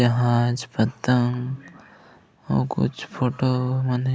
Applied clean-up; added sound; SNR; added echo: none; none; none; none.